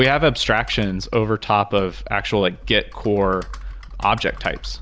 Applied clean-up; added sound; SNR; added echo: none; Computer keyboard; 13 dB; none.